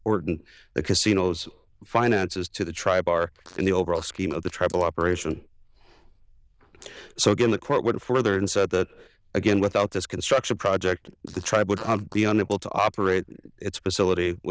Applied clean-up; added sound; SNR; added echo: neural diffusion model UNIVERSE++.